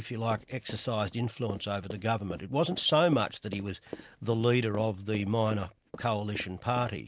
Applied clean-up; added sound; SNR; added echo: neural mask model Resemble Enhance denoiser.